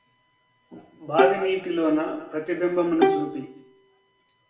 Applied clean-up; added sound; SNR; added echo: none; Bowed string instrument; 0 dB; reverberation time 0.5 s.